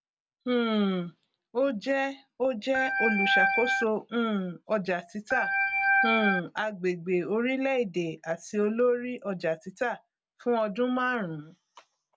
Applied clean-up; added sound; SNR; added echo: none; Organ; -4 dB; none.